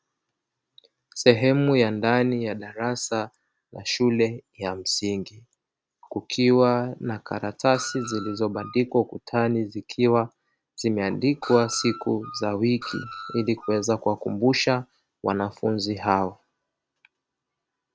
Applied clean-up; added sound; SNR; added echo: none; Screech; 14 dB; none.